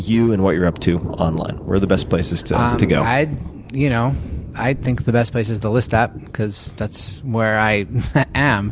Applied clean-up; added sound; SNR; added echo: none; Thunder; 11 dB; none.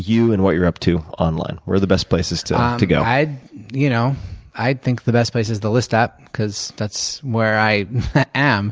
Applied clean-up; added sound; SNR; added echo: none; none; none; none.